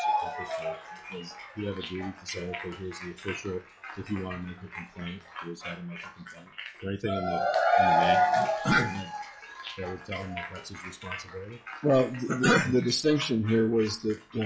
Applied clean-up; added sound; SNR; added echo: classical method log-MMSE.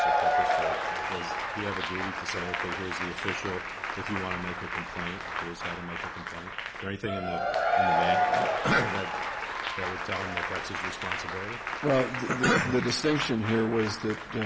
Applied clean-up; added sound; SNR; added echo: none; Applause / Crowd / Cheering; -1 dB; none.